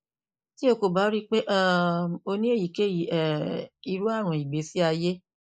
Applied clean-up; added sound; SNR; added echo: neural mask model Resemble Enhance denoiser.